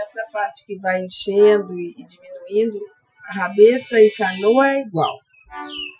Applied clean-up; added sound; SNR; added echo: classical method Wiener filter.